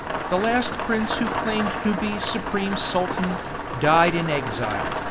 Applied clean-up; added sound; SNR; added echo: none; Rain; 4 dB; none.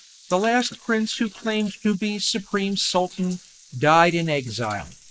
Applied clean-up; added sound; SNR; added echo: neural mask model Resemble Enhance denoiser.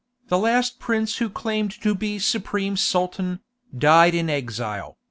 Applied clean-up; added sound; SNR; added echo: none; none; none; none.